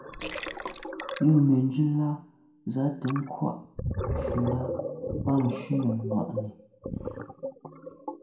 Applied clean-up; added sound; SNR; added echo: none; Gurgling; 7 dB; reverberation time 0.5 s.